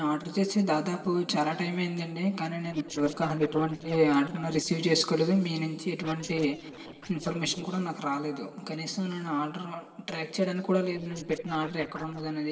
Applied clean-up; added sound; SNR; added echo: neural separator model SepFormer DNS4.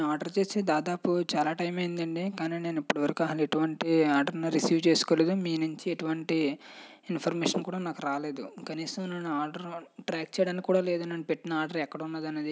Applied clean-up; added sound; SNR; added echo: none; none; none; none.